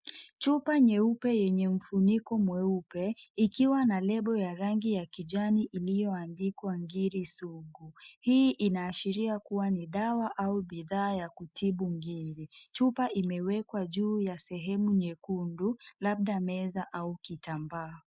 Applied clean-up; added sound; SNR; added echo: neural mask model Resemble Enhance denoiser.